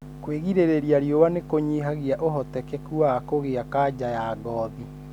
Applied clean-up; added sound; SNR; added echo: none; none; none; none.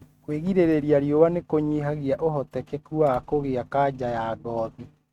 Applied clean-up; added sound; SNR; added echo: neural mask model RNNoise.